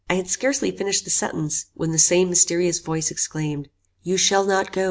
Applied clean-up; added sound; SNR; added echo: none; none; none; none.